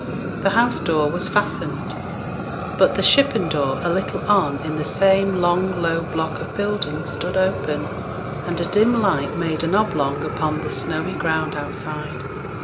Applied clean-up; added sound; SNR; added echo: none; Fire; 6 dB; none.